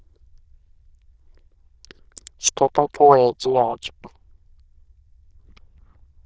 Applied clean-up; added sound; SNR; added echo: neural diffusion model UNIVERSE++.